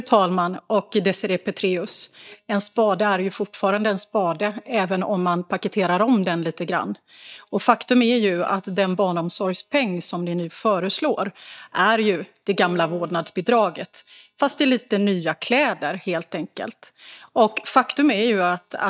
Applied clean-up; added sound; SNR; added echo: neural mask model DeepFilterNet 3.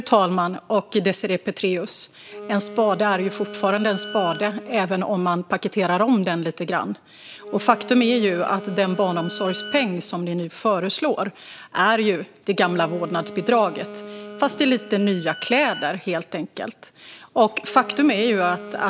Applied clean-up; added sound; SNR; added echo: none; Wind instrument, woodwind instrument + Bowed string instrument; 16 dB; none.